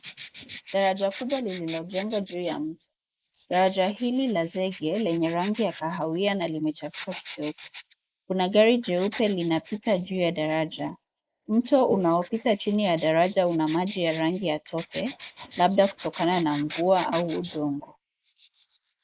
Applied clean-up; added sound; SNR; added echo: neural mask model Resemble Enhance denoiser.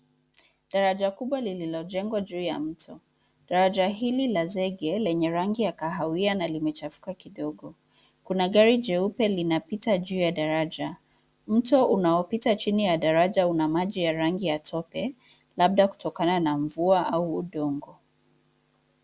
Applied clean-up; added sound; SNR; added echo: none; none; none; none.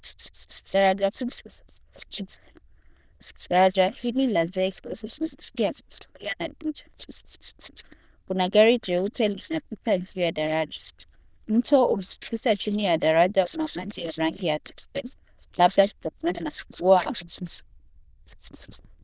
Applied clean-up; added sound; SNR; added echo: neural diffusion model UNIVERSE++.